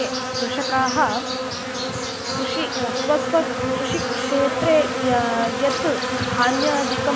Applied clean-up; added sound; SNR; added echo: none; Insect; 1 dB; none.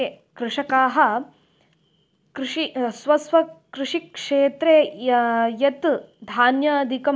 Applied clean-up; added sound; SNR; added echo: none; none; none; none.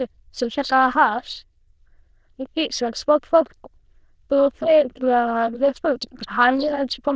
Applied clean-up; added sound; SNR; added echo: neural diffusion model UNIVERSE++.